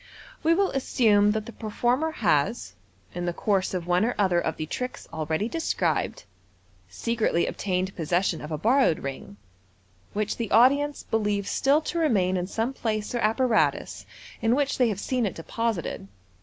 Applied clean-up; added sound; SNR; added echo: none; none; none; none.